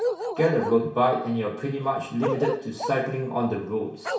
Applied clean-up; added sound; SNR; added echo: none; Bark; 7 dB; reverberation time 0.6 s.